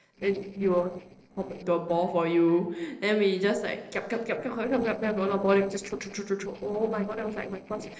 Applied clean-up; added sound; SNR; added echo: neural separator model SepFormer DNS4.